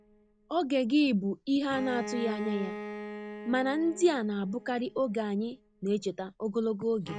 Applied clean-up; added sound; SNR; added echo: none; Bowed string instrument; 13 dB; none.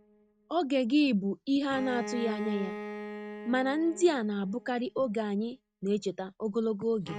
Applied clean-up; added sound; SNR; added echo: neural mask model RNNoise.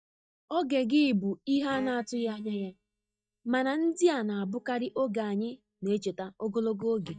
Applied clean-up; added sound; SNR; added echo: neural mask model DeepFilterNet 3.